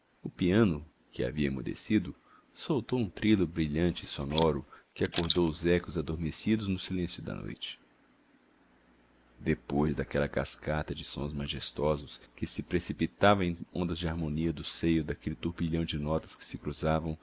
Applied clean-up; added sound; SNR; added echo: neural mask model Resemble Enhance denoiser.